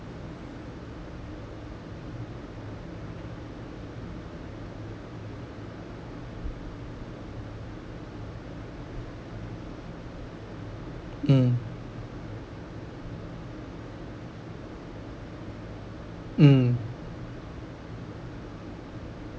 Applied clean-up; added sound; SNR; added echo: none; none; none; none.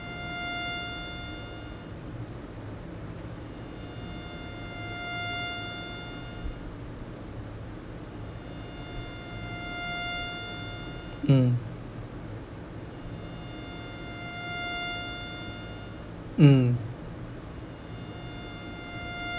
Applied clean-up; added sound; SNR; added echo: none; Bowed string instrument; 9 dB; none.